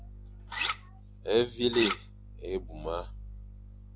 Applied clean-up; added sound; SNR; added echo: none; Cutlery, silverware; -4 dB; none.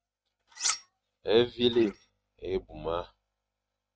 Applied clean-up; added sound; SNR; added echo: neural mask model RNNoise.